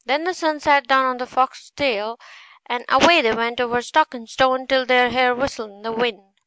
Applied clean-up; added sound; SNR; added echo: none; none; none; none.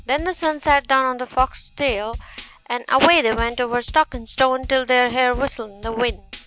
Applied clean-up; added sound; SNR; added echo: none; Drum kit; 15 dB; none.